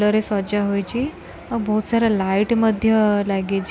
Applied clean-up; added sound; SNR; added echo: none; none; none; none.